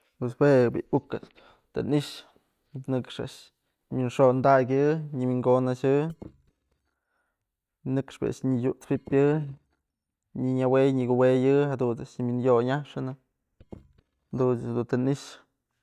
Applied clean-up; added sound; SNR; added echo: neural mask model DeepFilterNet 3.